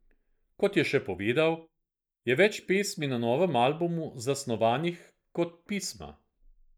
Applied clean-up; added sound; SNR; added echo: neural mask model Resemble Enhance denoiser.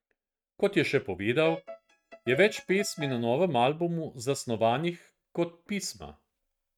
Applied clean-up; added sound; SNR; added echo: neural mask model RNNoise.